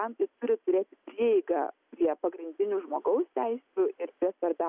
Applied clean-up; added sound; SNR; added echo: none; none; none; none.